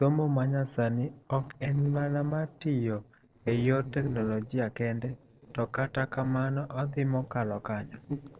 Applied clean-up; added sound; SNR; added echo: neural separator model SepFormer DNS4.